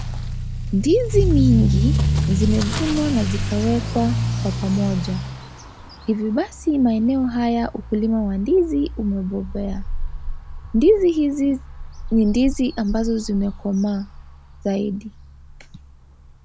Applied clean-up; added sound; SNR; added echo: none; Accelerating, revving, vroom / Motor vehicle (road); 4 dB; none.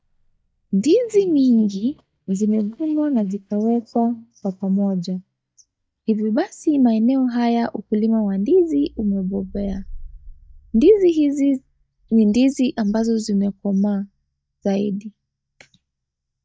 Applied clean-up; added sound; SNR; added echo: neural mask model DeepFilterNet 3.